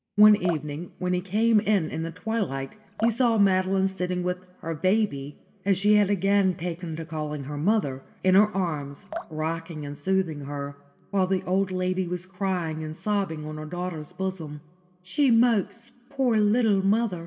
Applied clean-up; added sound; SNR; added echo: none; Drip; 17 dB; reverberation time 1.8 s.